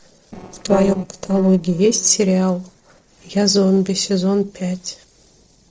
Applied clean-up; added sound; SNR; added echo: neural separator model SepFormer DNS4.